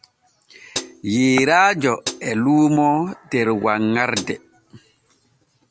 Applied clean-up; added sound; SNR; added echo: none; Hi-hat; 14 dB; none.